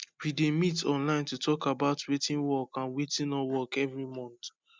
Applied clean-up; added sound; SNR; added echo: none; none; none; none.